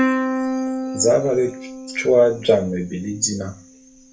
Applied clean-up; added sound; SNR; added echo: none; Plucked string instrument; 5 dB; reverberation time 0.3 s.